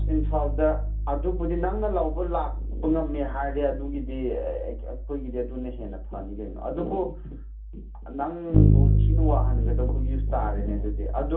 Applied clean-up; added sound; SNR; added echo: none; Bass guitar; -4 dB; reverberation time 0.3 s.